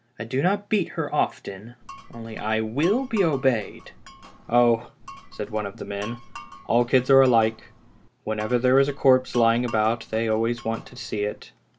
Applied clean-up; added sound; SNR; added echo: none; Glass; 19 dB; none.